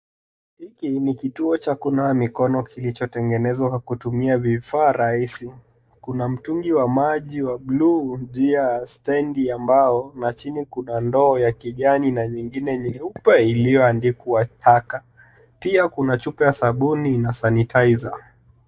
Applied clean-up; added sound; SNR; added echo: neural mask model DeepFilterNet 3.